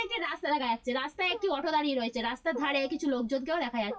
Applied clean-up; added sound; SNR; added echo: classical method WPE with log-MMSE.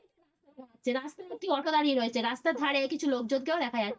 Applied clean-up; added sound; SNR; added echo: neural mask model DeepFilterNet 3.